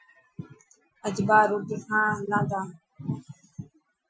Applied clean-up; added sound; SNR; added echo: classical method Wiener filter.